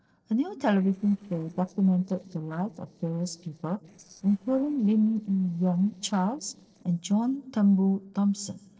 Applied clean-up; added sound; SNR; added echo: neural separator model SepFormer DNS4.